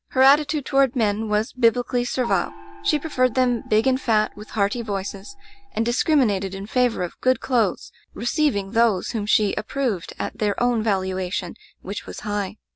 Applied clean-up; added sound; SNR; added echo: none; Gong; 16 dB; none.